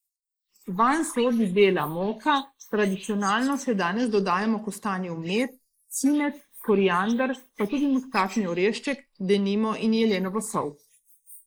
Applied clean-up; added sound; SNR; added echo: neural mask model Resemble Enhance denoiser.